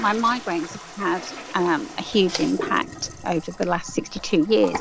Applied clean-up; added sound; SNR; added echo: none; Toilet flush; 11 dB; none.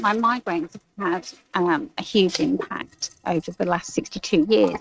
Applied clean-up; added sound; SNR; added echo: neural mask model RNNoise.